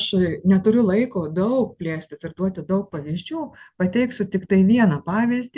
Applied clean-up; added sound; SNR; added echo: none; none; none; none.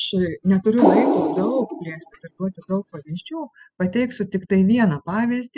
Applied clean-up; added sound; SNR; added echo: classical method spectral subtraction.